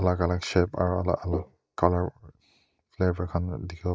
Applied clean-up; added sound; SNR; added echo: neural mask model DeepFilterNet 3.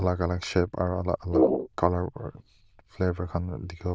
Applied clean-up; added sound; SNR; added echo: neural diffusion model UNIVERSE++.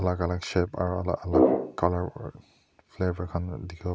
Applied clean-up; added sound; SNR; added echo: none; Brass instrument; -3 dB; none.